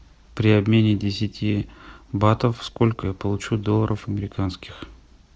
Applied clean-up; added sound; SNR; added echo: neural separator model SepFormer DNS4.